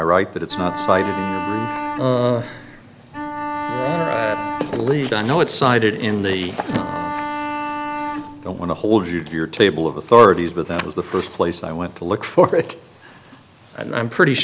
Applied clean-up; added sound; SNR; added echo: none; Bowed string instrument; 7 dB; none.